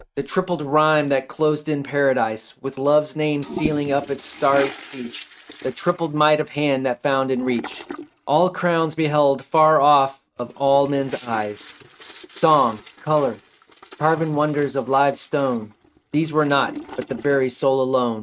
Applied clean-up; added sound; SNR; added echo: neural mask model RNNoise.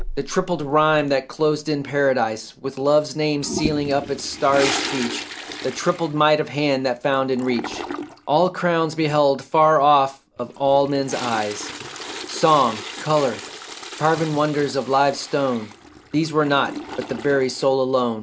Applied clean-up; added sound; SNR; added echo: none; Toilet flush; 13 dB; none.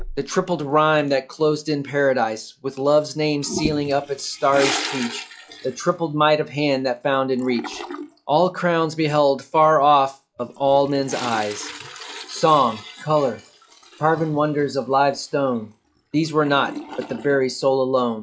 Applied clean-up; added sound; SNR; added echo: classical method log-MMSE.